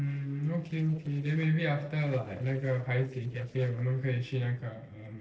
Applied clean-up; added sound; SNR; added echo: neural separator model SepFormer DNS4.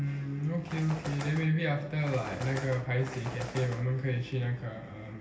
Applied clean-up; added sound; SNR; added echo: none; Bird; 11 dB; reverberation time 1.4 s.